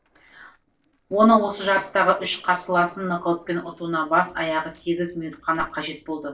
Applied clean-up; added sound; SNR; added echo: neural separator model SepFormer DNS4.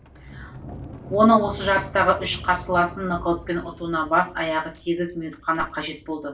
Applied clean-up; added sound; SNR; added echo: none; Sliding door; 15 dB; reverberation time 0.3 s.